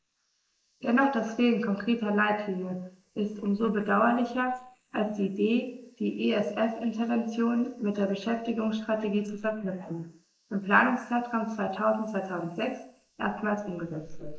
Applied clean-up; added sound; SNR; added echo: neural mask model Resemble Enhance denoiser.